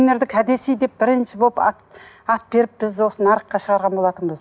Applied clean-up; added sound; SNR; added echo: none; none; none; none.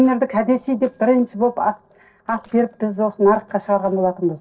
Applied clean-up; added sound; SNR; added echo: neural separator model SepFormer DNS4.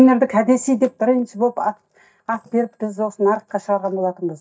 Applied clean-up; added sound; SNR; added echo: neural mask model DeepFilterNet 3.